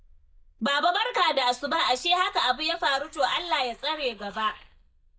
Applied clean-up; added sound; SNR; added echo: neural mask model DeepFilterNet 3.